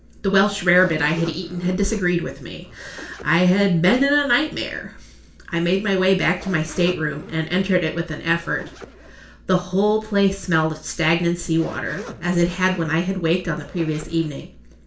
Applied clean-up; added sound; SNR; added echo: none; Zipper (clothing); 20 dB; reverberation time 0.4 s.